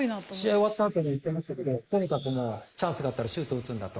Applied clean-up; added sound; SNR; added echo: neural mask model Resemble Enhance denoiser.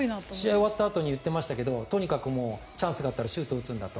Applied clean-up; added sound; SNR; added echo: none; none; none; none.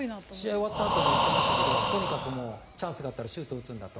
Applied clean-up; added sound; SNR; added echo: none; Breathing; -5 dB; none.